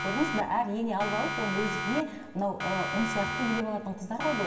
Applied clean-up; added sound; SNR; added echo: none; Siren; 4 dB; reverberation time 1.1 s.